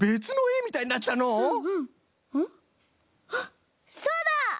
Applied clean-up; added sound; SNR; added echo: none; none; none; none.